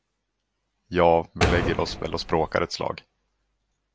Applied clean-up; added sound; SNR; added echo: none; Door; 2 dB; none.